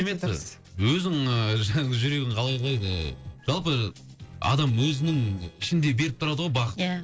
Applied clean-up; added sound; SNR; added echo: neural separator model SepFormer DNS4.